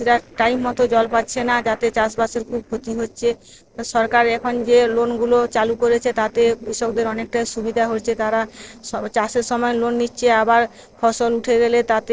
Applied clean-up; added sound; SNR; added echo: neural separator model SepFormer DNS4.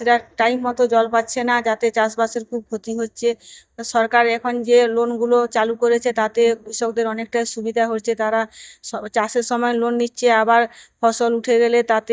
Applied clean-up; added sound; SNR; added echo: neural mask model DeepFilterNet 3.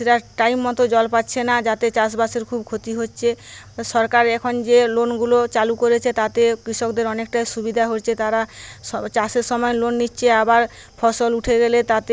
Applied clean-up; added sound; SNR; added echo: none; none; none; none.